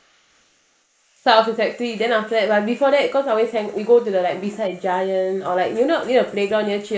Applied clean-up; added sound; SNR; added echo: neural mask model Resemble Enhance denoiser.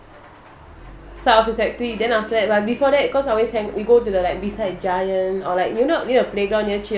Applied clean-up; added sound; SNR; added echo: none; none; none; none.